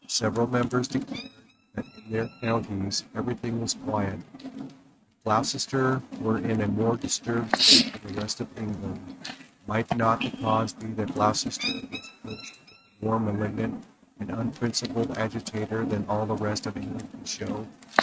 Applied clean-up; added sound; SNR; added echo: neural mask model RNNoise.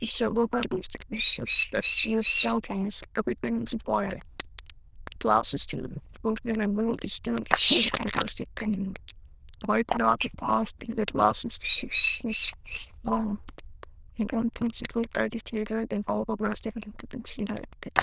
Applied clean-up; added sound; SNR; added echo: neural diffusion model UNIVERSE++.